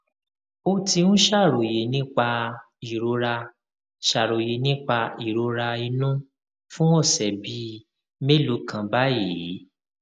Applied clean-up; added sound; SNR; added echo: none; none; none; none.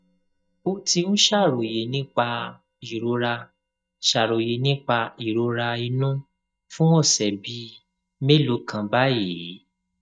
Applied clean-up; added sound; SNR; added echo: neural mask model DeepFilterNet 3.